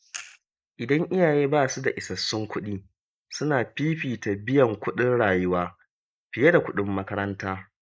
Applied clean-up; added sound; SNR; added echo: neural mask model Resemble Enhance denoiser.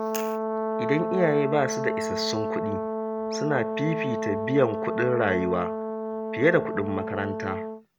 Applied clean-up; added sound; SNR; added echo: none; Brass instrument; 2 dB; none.